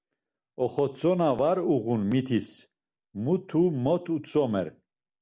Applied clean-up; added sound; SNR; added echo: none; none; none; none.